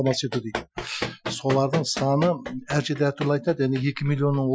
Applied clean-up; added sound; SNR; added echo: classical method Wiener filter.